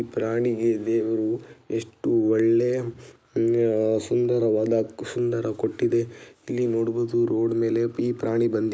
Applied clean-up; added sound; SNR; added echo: none; none; none; none.